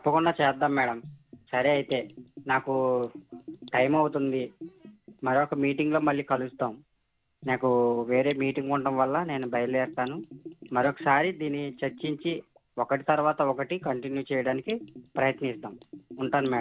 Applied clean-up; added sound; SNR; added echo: none; Bathtub (filling or washing) / Gurgling; 19 dB; none.